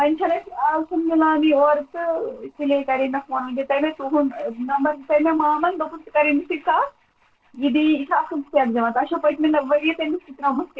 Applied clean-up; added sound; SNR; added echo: neural separator model SepFormer DNS4.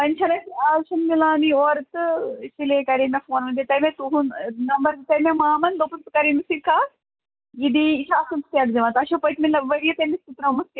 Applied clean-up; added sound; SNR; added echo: none; none; none; none.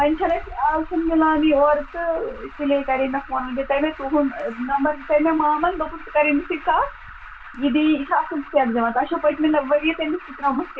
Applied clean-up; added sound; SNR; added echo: none; Alarm; 16 dB; reverberation time 0.2 s.